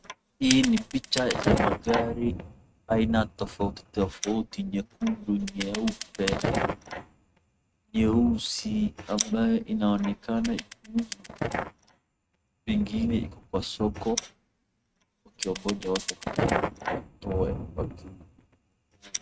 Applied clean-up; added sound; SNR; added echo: neural mask model RNNoise.